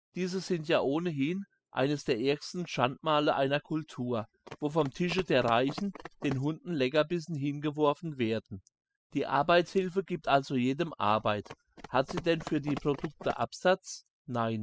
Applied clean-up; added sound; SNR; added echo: classical method spectral subtraction.